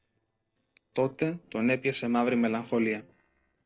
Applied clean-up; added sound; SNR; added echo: neural separator model SepFormer DNS4.